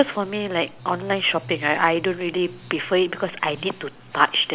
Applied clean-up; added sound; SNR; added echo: none; none; none; none.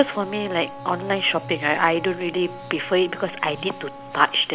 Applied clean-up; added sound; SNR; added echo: none; Wind instrument, woodwind instrument; 15 dB; none.